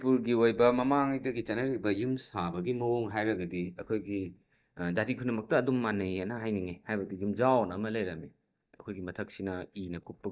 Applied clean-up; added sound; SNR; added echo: neural mask model DeepFilterNet 3.